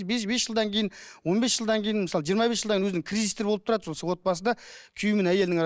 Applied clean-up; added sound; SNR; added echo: none; none; none; none.